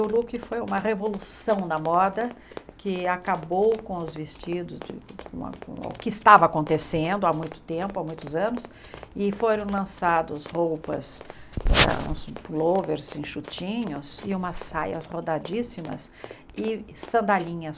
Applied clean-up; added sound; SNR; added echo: none; Run; 19 dB; none.